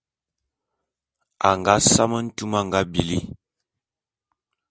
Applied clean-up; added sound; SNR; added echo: none; none; none; none.